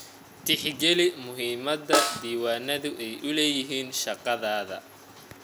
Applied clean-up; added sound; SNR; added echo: none; Snare drum; 2 dB; none.